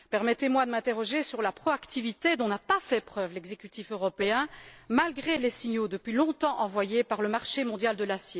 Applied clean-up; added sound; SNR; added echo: neural mask model Resemble Enhance denoiser.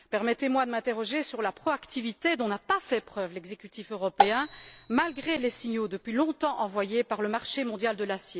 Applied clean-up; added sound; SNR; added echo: none; Marimba, xylophone; 1 dB; none.